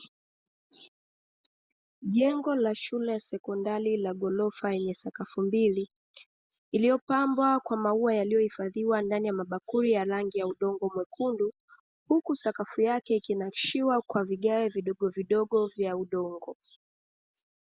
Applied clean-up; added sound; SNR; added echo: none; none; none; none.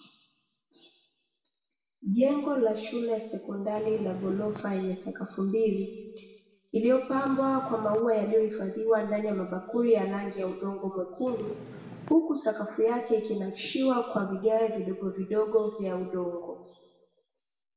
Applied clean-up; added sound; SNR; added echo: none; Purr; 14 dB; reverberation time 1.2 s.